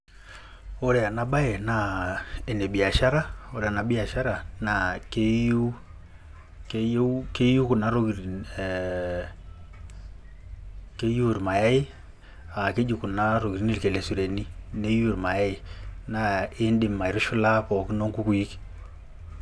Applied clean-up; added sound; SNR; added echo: none; none; none; none.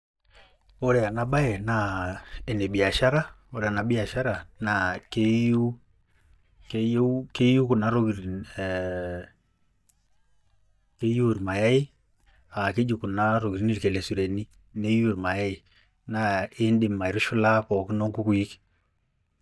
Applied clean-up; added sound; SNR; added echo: neural mask model DeepFilterNet 3.